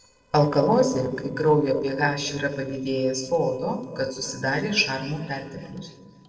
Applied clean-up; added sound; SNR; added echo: neural separator model SepFormer DNS4.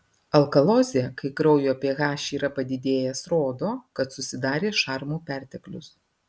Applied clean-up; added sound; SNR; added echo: none; none; none; none.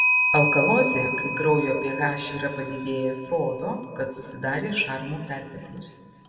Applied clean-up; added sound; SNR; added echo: none; Clock; 3 dB; reverberation time 1.8 s.